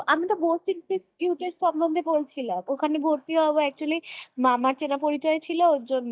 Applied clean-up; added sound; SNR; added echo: neural mask model DeepFilterNet 3.